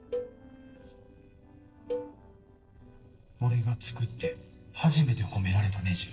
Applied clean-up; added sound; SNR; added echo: neural separator model SepFormer DNS4.